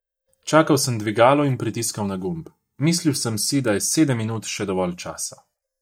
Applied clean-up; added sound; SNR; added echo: neural mask model DeepFilterNet 3.